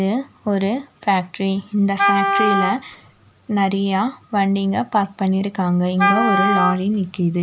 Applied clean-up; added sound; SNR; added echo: none; Wind instrument, woodwind instrument; 1 dB; none.